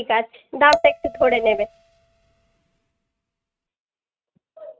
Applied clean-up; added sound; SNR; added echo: neural mask model RNNoise.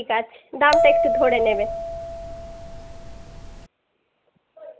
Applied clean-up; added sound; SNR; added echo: none; Bell; -1 dB; none.